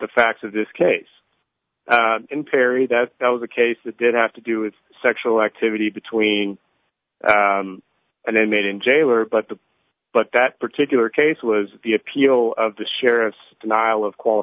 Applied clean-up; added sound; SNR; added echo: none; none; none; none.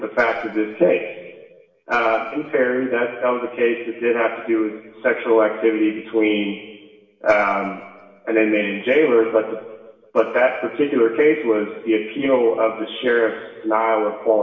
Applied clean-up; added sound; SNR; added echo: none; none; none; reverberation time 1.3 s.